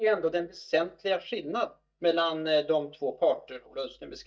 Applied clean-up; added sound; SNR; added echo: neural mask model DeepFilterNet 3.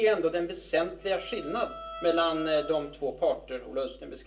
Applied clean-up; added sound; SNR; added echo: none; Bowed string instrument; 15 dB; reverberation time 0.2 s.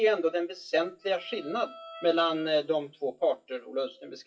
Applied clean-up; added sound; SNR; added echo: classical method WPE with log-MMSE.